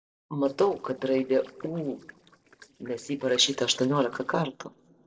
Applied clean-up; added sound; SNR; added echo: neural separator model SepFormer DNS4.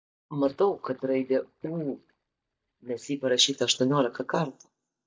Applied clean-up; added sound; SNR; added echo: neural mask model DeepFilterNet 3.